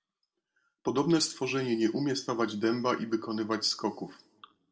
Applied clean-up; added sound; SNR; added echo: none; none; none; reverberation time 0.6 s.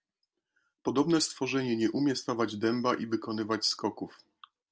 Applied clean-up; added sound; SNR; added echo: none; none; none; none.